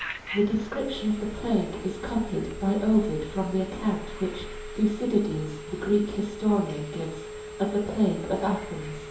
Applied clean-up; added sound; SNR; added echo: none; Telephone; 12 dB; reverberation time 2.8 s.